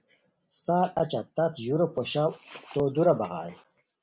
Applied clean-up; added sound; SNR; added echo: none; none; none; none.